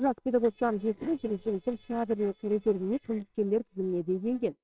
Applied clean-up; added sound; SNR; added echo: neural separator model SepFormer WHAMR!.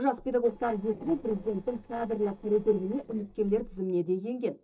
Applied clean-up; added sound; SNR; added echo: neural separator model SepFormer DNS4.